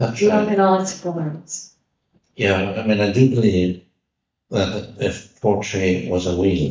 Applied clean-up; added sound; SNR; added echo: neural mask model DeepFilterNet 3.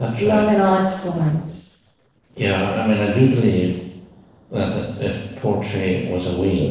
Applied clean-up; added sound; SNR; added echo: neural separator model SepFormer DNS4.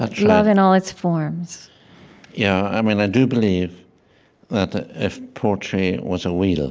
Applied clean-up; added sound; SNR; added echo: none; none; none; none.